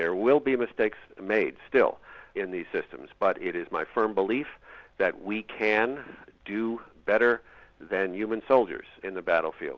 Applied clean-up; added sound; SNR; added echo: none; none; none; none.